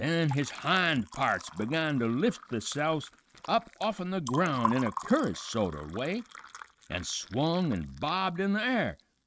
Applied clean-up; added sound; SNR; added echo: neural mask model RNNoise.